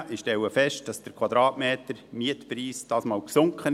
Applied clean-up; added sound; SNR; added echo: none; none; none; none.